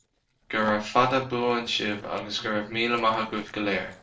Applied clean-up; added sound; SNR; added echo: neural separator model SepFormer DNS4.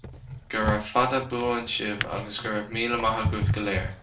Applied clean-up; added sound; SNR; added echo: none; Drawer open or close; 4 dB; reverberation time 0.3 s.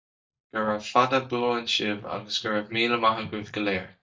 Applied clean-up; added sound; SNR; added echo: neural mask model DeepFilterNet 3.